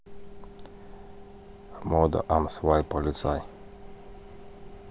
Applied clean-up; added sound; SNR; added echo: none; none; none; none.